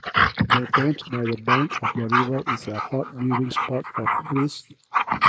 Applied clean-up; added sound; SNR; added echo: neural mask model Resemble Enhance denoiser.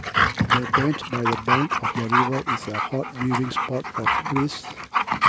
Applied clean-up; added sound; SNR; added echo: none; Dog; -4 dB; none.